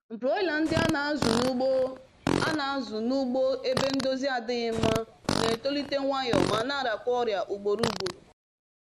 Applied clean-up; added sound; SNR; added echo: none; Fart; 4 dB; none.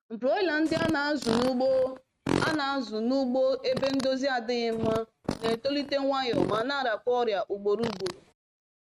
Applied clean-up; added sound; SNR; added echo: neural mask model RNNoise.